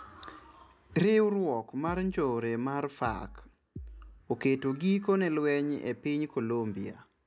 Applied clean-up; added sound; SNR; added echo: none; Bass drum; 15 dB; none.